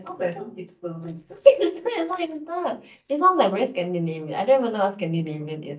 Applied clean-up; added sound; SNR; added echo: neural mask model DeepFilterNet 3.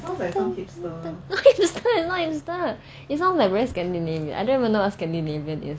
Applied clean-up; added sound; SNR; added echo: none; none; none; none.